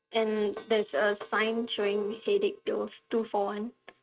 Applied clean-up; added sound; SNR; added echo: neural mask model RNNoise.